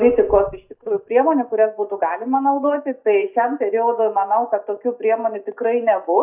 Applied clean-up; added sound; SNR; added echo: neural mask model DeepFilterNet 3.